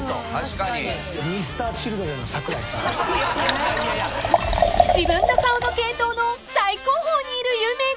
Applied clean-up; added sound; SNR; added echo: none; Liquid; 3 dB; none.